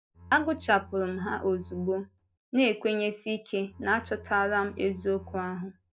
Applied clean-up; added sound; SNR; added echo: none; Bowed string instrument; 19 dB; none.